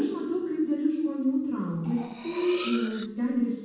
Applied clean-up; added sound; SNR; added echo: none; Cutlery, silverware; 13 dB; reverberation time 1.1 s.